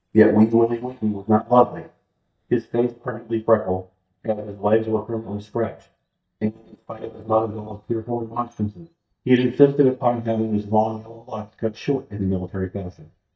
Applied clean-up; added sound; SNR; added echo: neural mask model DeepFilterNet 3.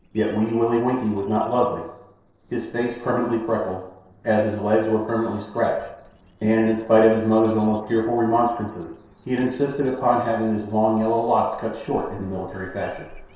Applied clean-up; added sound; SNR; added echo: neural separator model SepFormer DNS4.